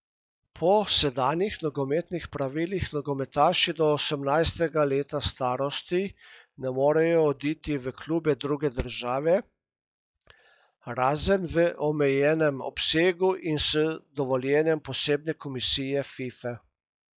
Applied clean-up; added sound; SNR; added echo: classical method log-MMSE.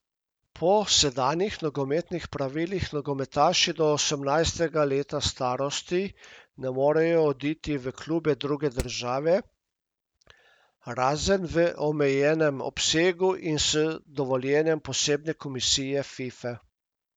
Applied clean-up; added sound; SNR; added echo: none; Hammer; 8 dB; none.